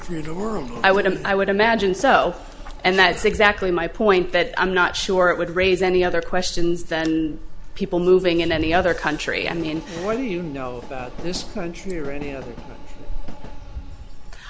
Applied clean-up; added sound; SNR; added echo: none; Train; 19 dB; none.